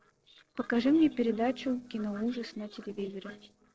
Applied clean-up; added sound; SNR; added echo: neural separator model SepFormer DNS4.